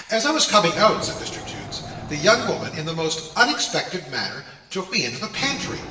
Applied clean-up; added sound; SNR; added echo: none; Wild animals; 15 dB; reverberation time 1.1 s.